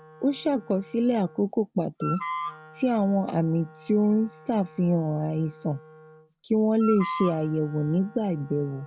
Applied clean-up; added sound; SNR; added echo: none; Wind instrument, woodwind instrument; 14 dB; none.